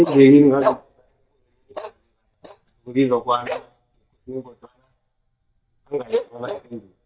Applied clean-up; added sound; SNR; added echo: neural mask model DeepFilterNet 3.